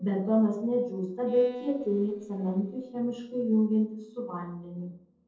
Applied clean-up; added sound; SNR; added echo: neural separator model SepFormer DNS4.